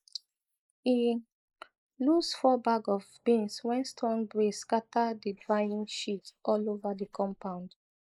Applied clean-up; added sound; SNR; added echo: neural mask model Resemble Enhance denoiser.